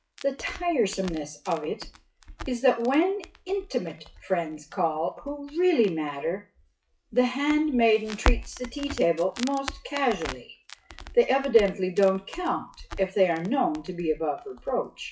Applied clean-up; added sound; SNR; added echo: classical method WPE with log-MMSE.